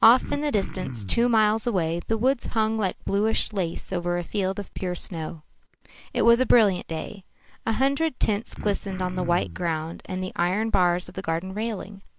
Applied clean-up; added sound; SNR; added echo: none; Cough; 12 dB; none.